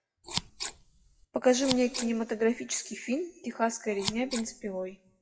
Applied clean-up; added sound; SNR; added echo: classical method WPE with log-MMSE.